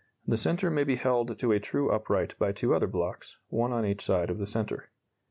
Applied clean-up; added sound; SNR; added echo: none; none; none; none.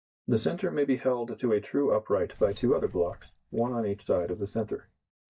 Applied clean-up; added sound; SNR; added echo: neural mask model DeepFilterNet 3.